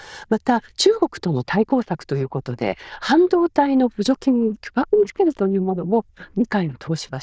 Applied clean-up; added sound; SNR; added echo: neural diffusion model UNIVERSE++.